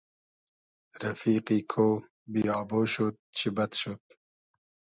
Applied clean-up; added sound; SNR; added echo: none; none; none; none.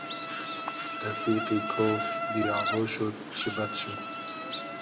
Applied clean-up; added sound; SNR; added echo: none; Insect; 1 dB; reverberation time 0.7 s.